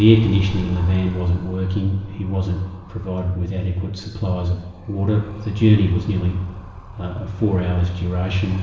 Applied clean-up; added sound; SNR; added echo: none; Animal; 16 dB; reverberation time 1.0 s.